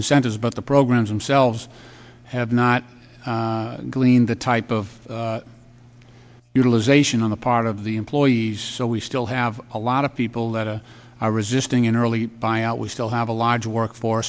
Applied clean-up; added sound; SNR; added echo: none; none; none; none.